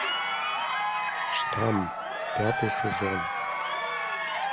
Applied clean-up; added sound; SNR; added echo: none; Crowd; -4 dB; none.